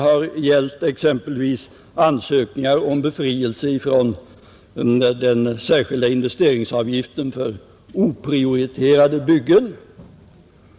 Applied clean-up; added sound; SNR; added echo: none; none; none; none.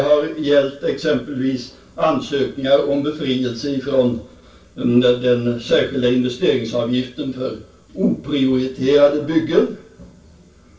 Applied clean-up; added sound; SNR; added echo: none; none; none; reverberation time 0.3 s.